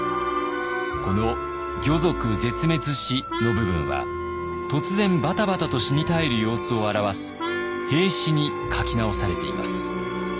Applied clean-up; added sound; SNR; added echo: none; Wind instrument, woodwind instrument; 6 dB; none.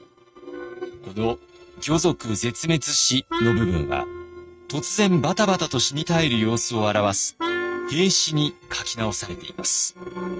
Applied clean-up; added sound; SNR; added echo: neural mask model RNNoise.